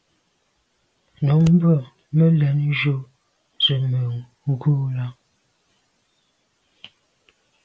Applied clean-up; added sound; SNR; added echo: none; Scissors; 19 dB; none.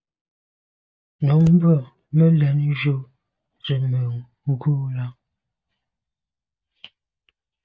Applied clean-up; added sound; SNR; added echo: neural mask model DeepFilterNet 3.